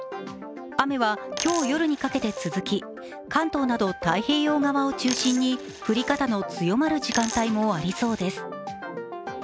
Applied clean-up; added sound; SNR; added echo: none; Coin (dropping); 11 dB; none.